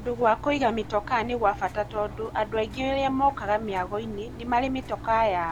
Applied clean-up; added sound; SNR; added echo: none; Engine; 13 dB; none.